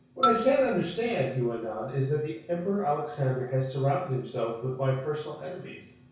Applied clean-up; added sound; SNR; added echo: none; Marimba, xylophone; 5 dB; reverberation time 0.6 s.